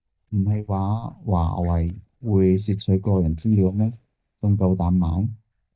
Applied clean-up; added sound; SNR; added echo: neural mask model DeepFilterNet 3.